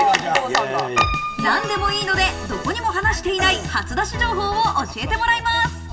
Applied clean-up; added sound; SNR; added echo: none; Piano; 12 dB; reverberation time 0.7 s.